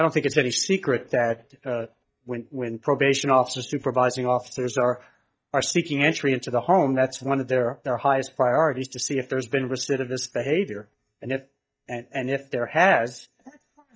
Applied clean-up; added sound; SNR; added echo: neural mask model DeepFilterNet 3.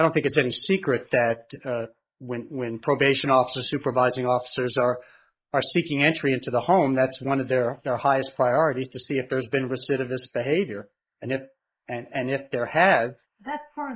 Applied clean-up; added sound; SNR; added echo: neural mask model Resemble Enhance denoiser.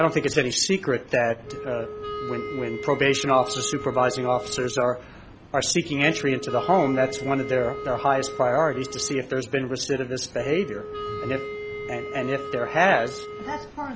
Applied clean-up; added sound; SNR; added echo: none; Wind instrument, woodwind instrument; 10 dB; none.